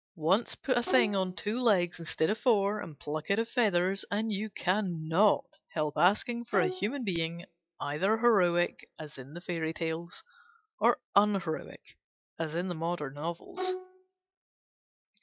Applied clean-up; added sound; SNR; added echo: classical method log-MMSE.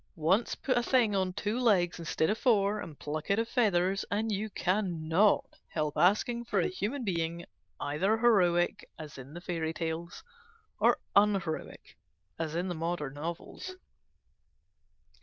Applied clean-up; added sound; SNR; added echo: neural diffusion model UNIVERSE++.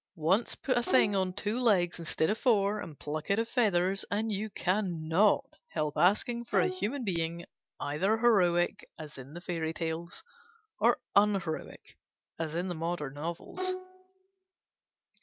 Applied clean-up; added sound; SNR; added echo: none; Bowed string instrument; 7 dB; none.